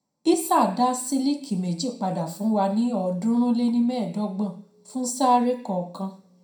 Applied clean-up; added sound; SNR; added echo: none; none; none; reverberation time 0.5 s.